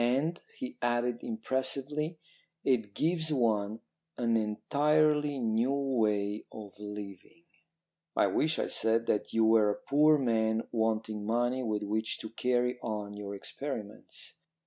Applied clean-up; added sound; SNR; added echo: none; none; none; none.